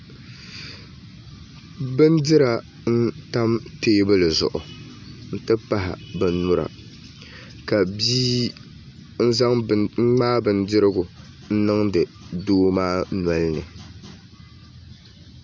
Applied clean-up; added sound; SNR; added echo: none; none; none; none.